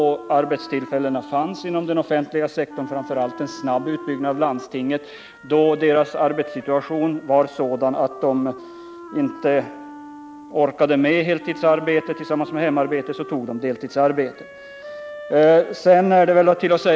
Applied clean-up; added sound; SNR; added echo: none; Wind instrument, woodwind instrument; 18 dB; none.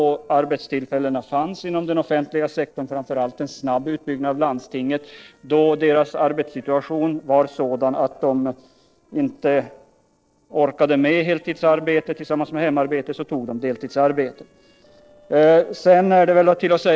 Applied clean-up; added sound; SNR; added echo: neural separator model SepFormer DNS4.